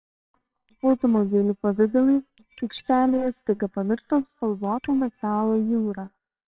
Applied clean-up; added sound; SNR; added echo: neural separator model SepFormer WHAMR!.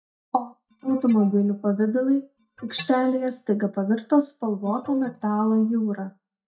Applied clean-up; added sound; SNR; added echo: neural mask model DeepFilterNet 3.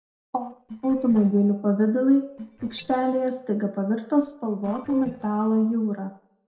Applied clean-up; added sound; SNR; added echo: neural separator model SepFormer DNS4.